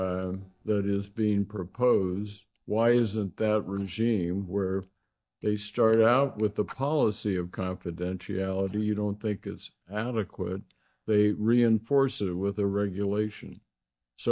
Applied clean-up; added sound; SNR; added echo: neural mask model DeepFilterNet 3.